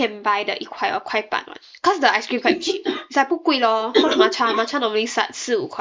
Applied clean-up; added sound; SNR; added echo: neural mask model Resemble Enhance denoiser.